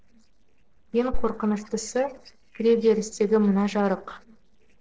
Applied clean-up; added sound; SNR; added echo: neural separator model SepFormer DNS4.